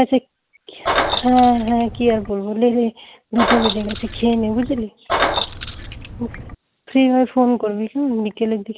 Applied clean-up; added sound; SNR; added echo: none; Keys jangling; 4 dB; none.